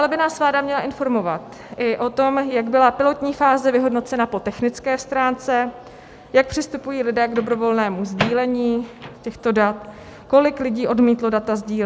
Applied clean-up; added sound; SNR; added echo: none; Microwave oven; 19 dB; none.